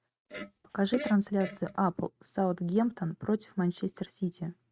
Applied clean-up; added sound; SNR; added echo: neural mask model RNNoise.